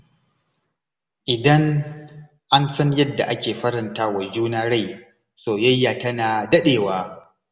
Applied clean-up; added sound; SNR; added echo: none; none; none; none.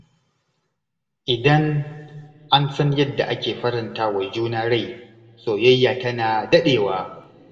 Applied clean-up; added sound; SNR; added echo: none; none; none; reverberation time 1.2 s.